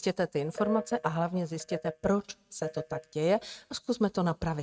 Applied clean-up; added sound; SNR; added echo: neural mask model RNNoise.